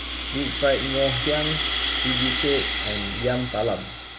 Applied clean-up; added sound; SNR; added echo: none; Rattle (instrument); 0 dB; none.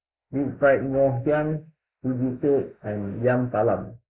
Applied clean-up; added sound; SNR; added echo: neural mask model Resemble Enhance denoiser.